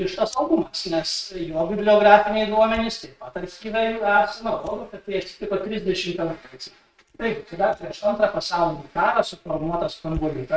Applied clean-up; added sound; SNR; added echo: neural mask model RNNoise.